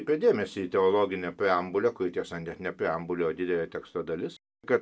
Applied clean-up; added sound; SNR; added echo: none; none; none; none.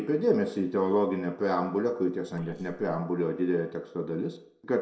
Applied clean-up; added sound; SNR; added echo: neural separator model SepFormer DNS4.